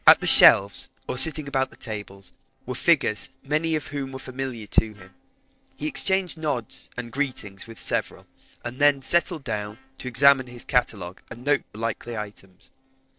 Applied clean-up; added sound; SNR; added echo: neural separator model SepFormer DNS4.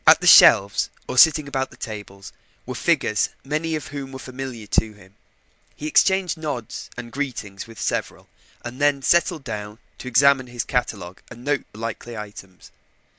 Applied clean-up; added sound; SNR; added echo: none; none; none; none.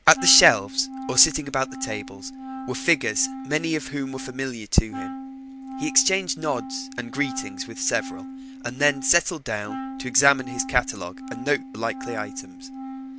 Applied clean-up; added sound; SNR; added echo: none; Wind instrument, woodwind instrument; 11 dB; none.